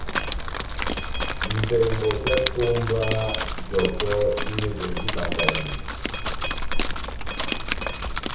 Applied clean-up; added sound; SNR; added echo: none; Drip; -1 dB; reverberation time 0.6 s.